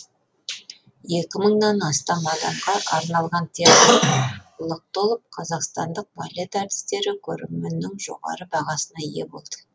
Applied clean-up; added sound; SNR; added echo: none; none; none; none.